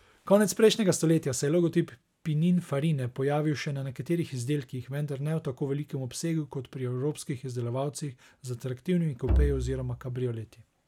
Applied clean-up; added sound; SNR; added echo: none; Bowed string instrument; 1 dB; none.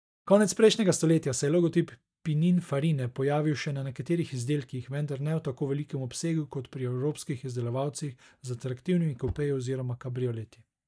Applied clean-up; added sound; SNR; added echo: neural mask model DeepFilterNet 3.